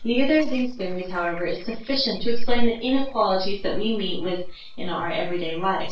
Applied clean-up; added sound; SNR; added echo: neural separator model SepFormer DNS4.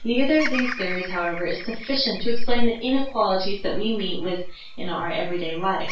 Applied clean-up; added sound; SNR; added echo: none; Bird vocalization, bird call, bird song; 17 dB; reverberation time 0.3 s.